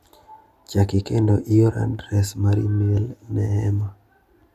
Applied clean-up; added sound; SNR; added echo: none; none; none; none.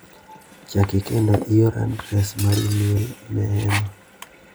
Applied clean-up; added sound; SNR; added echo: none; Shatter + Sink (filling or washing); 14 dB; none.